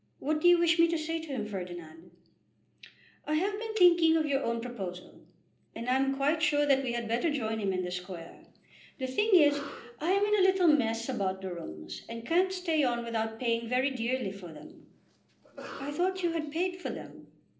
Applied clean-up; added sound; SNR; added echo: neural separator model SepFormer DNS4.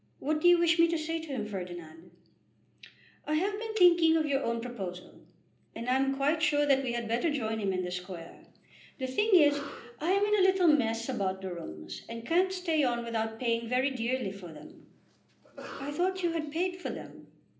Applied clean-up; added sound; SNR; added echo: none; Cough; 18 dB; reverberation time 0.5 s.